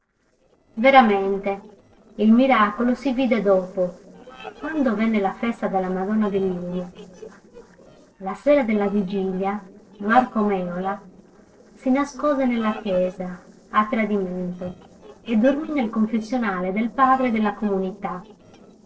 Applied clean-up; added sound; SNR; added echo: neural separator model SepFormer DNS4.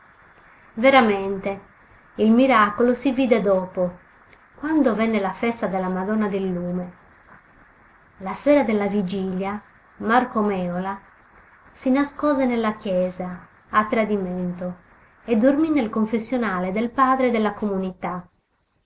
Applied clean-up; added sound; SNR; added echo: none; none; none; none.